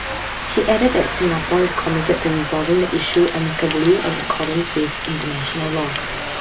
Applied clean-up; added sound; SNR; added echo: none; Rain; 5 dB; reverberation time 0.2 s.